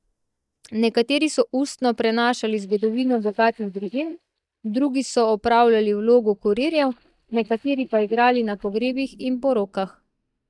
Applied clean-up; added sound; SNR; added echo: neural mask model DeepFilterNet 3.